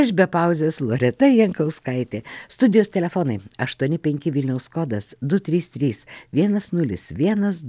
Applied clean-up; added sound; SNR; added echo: none; none; none; none.